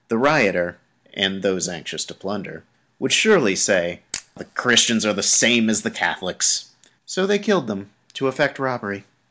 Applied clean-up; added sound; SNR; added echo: none; Camera; 19 dB; none.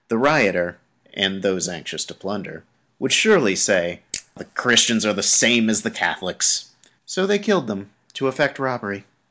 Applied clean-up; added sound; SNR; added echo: neural mask model Resemble Enhance denoiser.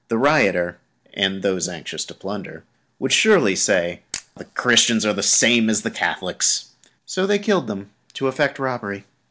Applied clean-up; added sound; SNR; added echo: neural separator model SepFormer DNS4.